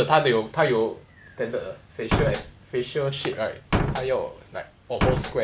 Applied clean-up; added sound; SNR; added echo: none; Slam; -1 dB; none.